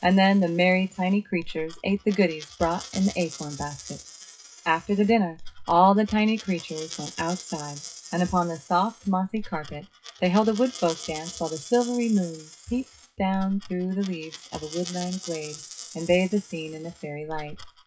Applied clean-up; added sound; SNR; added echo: classical method WPE with log-MMSE.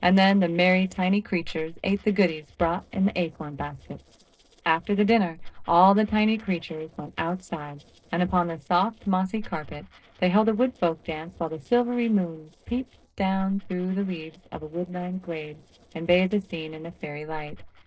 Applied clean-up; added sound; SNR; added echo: neural separator model SepFormer DNS4.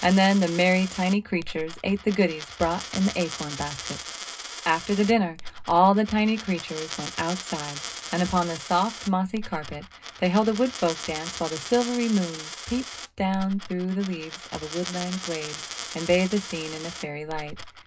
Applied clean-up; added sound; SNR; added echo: none; Coin (dropping); 12 dB; reverberation time 0.2 s.